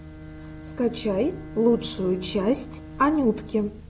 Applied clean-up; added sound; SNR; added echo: none; Bowed string instrument; 16 dB; none.